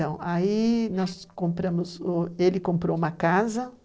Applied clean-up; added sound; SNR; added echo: neural separator model SepFormer DNS4.